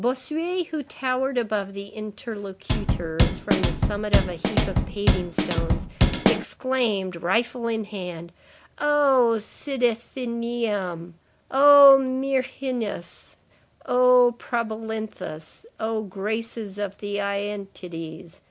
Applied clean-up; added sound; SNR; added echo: none; Drum kit; -3 dB; none.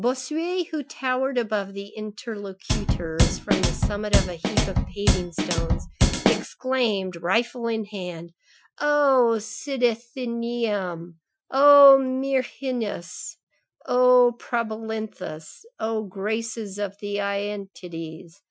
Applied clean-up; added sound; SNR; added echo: classical method Wiener filter.